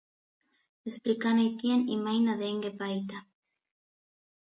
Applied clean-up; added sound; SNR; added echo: none; none; none; none.